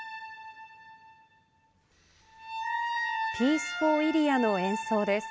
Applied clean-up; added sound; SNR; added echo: none; none; none; none.